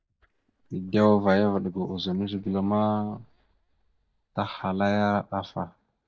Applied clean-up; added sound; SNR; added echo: neural mask model DeepFilterNet 3.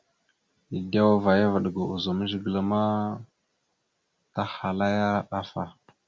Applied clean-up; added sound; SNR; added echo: none; none; none; none.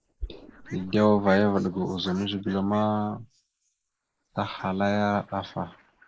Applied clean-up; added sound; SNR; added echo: neural mask model Resemble Enhance denoiser.